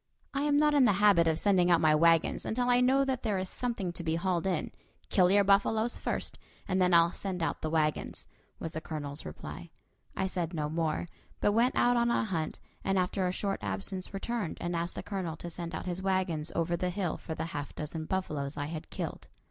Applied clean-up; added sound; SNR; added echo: none; none; none; none.